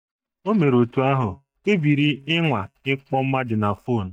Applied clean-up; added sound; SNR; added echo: neural mask model DeepFilterNet 3.